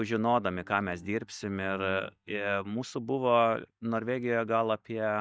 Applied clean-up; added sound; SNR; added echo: neural mask model DeepFilterNet 3.